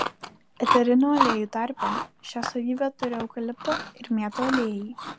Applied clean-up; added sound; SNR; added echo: none; Chewing, mastication; 4 dB; none.